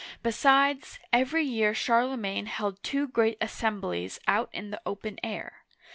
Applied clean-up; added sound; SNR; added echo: none; none; none; none.